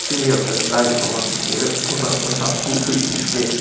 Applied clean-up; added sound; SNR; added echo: none; Water tap, faucet; 1 dB; reverberation time 1.0 s.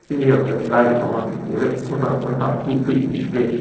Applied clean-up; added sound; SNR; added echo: neural separator model SepFormer DNS4.